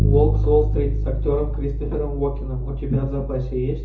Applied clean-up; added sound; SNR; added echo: none; Bass guitar; -1 dB; reverberation time 0.6 s.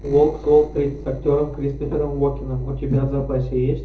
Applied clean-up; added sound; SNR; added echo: neural separator model SepFormer DNS4.